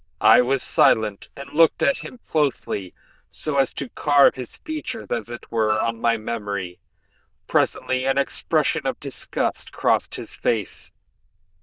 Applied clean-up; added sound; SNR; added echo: neural diffusion model UNIVERSE++.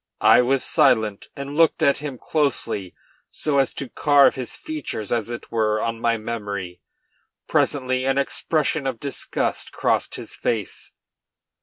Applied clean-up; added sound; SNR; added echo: none; none; none; none.